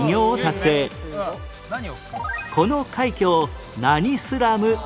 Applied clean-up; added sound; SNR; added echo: none; none; none; none.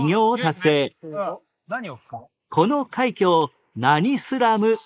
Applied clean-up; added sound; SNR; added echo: neural mask model Resemble Enhance denoiser.